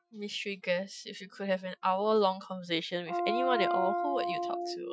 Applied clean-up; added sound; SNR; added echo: classical method Wiener filter.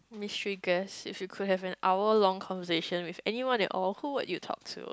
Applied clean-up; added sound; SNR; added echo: none; none; none; none.